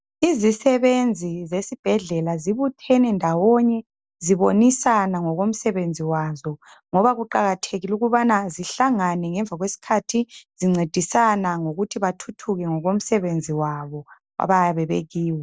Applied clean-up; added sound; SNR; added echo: none; none; none; none.